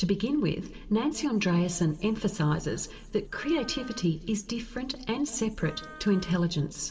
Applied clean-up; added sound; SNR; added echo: none; Wind instrument, woodwind instrument; 19 dB; reverberation time 2.4 s.